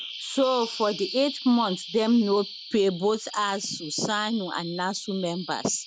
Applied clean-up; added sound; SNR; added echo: none; Bird vocalization, bird call, bird song; 13 dB; none.